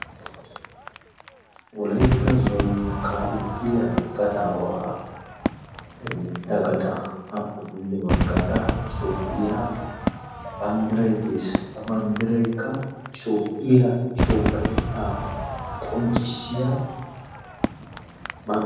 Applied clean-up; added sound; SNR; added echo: none; Crowd / Fireworks; 3 dB; reverberation time 1.1 s.